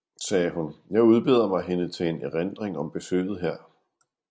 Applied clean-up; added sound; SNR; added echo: none; none; none; none.